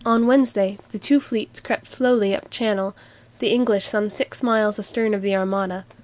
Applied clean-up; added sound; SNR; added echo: none; none; none; none.